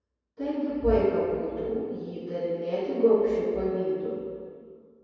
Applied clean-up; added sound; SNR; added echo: none; none; none; reverberation time 2.2 s.